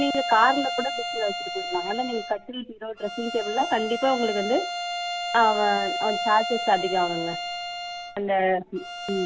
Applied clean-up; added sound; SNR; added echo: none; Bowed string instrument; 5 dB; none.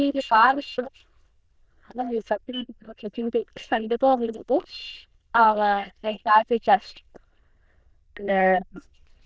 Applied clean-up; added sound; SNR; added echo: neural diffusion model UNIVERSE++.